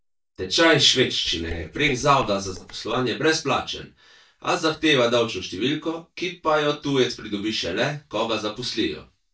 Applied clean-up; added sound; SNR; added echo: neural mask model DeepFilterNet 3.